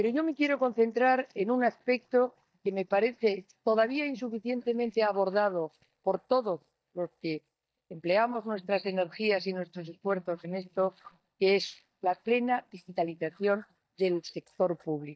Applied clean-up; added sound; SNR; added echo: neural mask model DeepFilterNet 3.